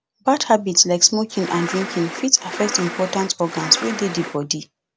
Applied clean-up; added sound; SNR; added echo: none; Insect; 9 dB; none.